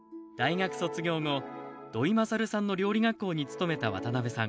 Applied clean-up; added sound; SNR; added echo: none; none; none; none.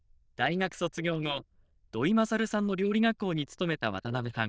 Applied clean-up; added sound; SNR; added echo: neural diffusion model UNIVERSE++.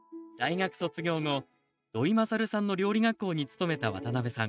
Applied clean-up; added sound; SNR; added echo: neural mask model RNNoise.